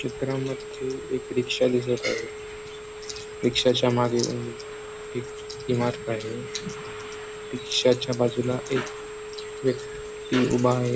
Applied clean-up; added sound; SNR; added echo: none; Telephone; 10 dB; none.